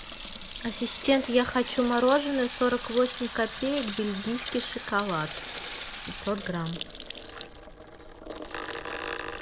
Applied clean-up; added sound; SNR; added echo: none; Sink (filling or washing) / Water tap, faucet; 9 dB; none.